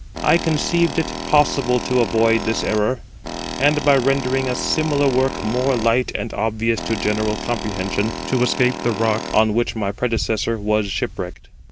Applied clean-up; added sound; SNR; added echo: none; Tools; 8 dB; none.